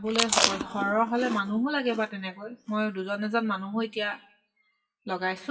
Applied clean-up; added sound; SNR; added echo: classical method WPE with log-MMSE.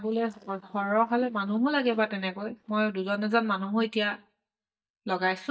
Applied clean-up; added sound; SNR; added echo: neural mask model DeepFilterNet 3.